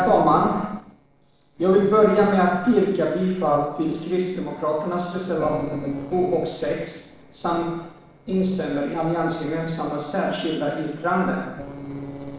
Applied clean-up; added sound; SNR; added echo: neural separator model SepFormer DNS4.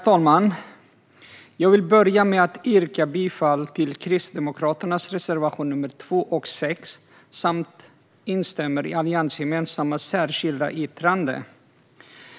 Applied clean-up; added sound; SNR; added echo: none; none; none; none.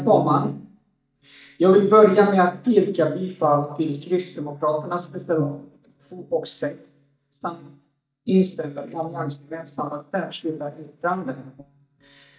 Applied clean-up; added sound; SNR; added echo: neural mask model DeepFilterNet 3.